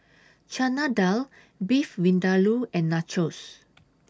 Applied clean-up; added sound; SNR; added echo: none; none; none; none.